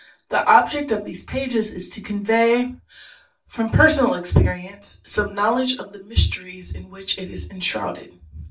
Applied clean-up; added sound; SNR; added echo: none; none; none; reverberation time 0.3 s.